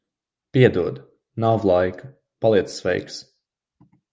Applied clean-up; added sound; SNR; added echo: none; none; none; none.